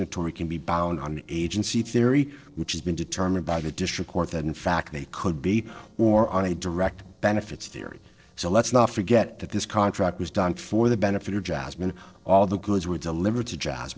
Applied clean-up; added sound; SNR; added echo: neural separator model SepFormer DNS4.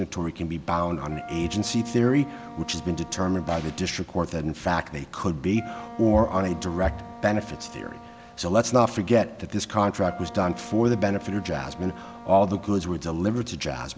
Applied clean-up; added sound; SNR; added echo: none; Wind instrument, woodwind instrument; 18 dB; none.